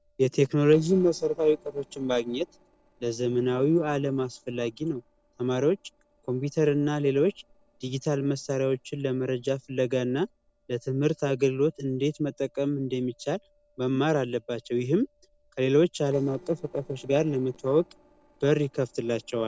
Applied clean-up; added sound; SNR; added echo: neural separator model SepFormer DNS4.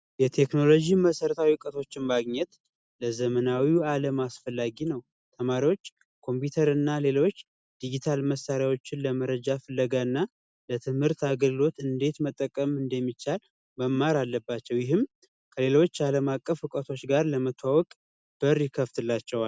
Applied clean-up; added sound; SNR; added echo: none; none; none; none.